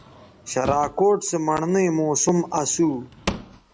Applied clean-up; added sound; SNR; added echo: none; Drawer open or close / Wood; 14 dB; none.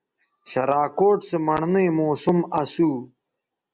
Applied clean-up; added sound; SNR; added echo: none; none; none; none.